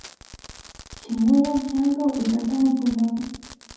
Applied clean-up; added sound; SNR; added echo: none; Fireworks; 19 dB; reverberation time 0.9 s.